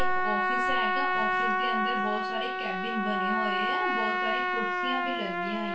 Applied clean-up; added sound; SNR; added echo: none; Trumpet; -5 dB; reverberation time 0.2 s.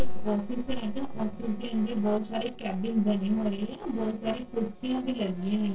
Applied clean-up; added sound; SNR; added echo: neural separator model SepFormer DNS4.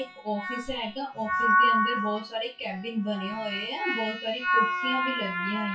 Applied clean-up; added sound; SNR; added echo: classical method WPE with log-MMSE.